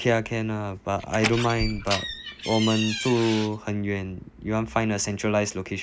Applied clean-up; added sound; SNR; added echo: none; Door; 6 dB; none.